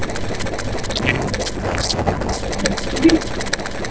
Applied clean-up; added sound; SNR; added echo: neural separator model SepFormer DNS4.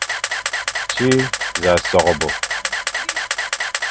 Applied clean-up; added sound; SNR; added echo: none; Camera; 1 dB; none.